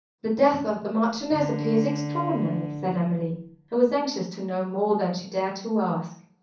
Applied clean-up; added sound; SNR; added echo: none; Bowed string instrument; 7 dB; reverberation time 0.6 s.